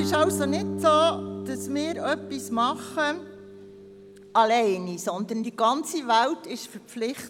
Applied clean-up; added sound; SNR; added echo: none; Guitar; 10 dB; none.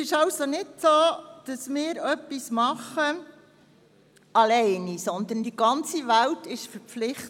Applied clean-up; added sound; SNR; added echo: none; none; none; none.